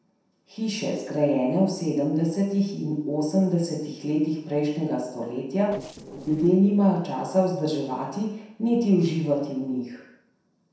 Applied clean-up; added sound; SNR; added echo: neural separator model SepFormer DNS4.